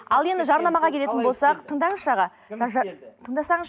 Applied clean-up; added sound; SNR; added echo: none; none; none; none.